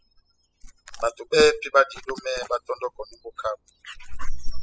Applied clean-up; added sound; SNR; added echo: classical method spectral subtraction.